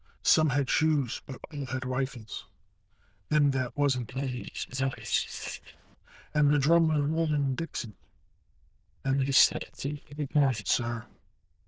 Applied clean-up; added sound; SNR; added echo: neural diffusion model UNIVERSE++.